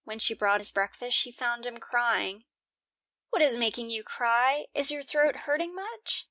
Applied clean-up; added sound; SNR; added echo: none; none; none; none.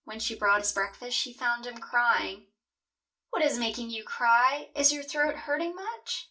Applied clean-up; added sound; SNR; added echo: none; none; none; reverberation time 0.2 s.